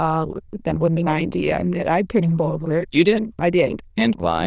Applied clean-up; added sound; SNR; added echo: neural diffusion model UNIVERSE++.